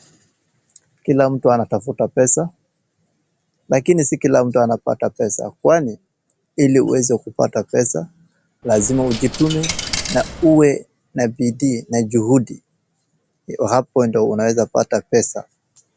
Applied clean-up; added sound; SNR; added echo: none; Coin (dropping); 9 dB; none.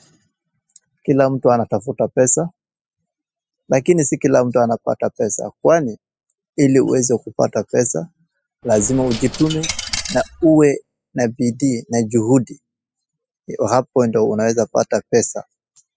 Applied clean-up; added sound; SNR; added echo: classical method spectral subtraction.